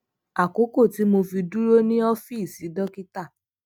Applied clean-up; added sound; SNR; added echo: none; none; none; none.